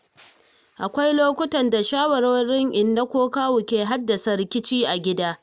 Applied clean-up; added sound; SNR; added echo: none; none; none; none.